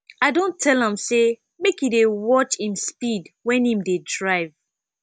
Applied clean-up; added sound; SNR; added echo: none; none; none; none.